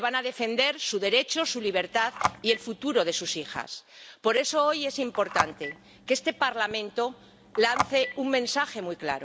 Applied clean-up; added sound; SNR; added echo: none; Telephone; 9 dB; none.